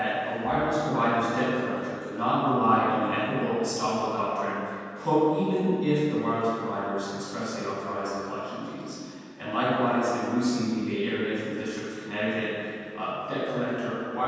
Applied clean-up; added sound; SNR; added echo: none; none; none; reverberation time 2.1 s.